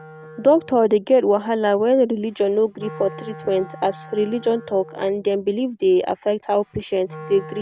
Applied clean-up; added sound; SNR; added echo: none; Wind instrument, woodwind instrument; 20 dB; none.